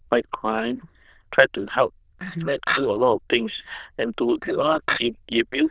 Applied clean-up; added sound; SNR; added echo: neural diffusion model UNIVERSE++.